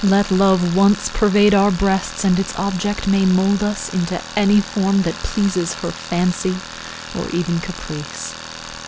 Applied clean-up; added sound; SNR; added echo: none; Tools; 14 dB; none.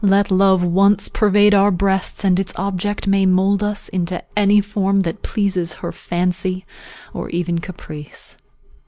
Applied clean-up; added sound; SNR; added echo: none; none; none; none.